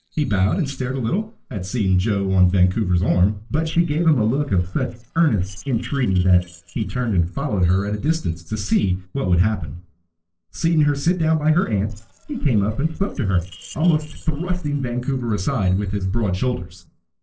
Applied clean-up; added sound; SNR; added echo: neural separator model SepFormer DNS4.